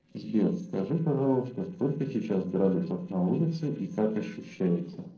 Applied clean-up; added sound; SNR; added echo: neural separator model SepFormer DNS4.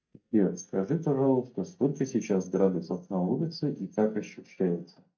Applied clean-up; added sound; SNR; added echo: neural mask model DeepFilterNet 3.